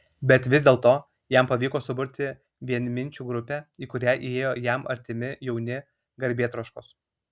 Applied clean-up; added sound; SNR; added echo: none; none; none; none.